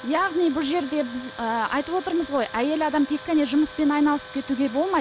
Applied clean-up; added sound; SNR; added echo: none; Tools; 17 dB; none.